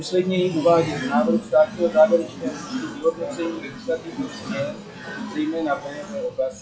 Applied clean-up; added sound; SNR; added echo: classical method WPE with log-MMSE.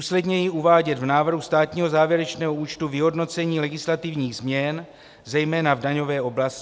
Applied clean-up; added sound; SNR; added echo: none; none; none; none.